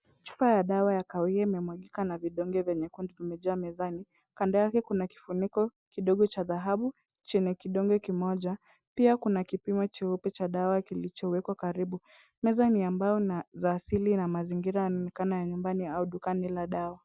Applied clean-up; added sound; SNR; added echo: none; none; none; none.